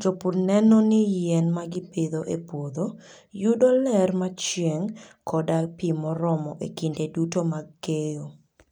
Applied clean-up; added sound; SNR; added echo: none; none; none; none.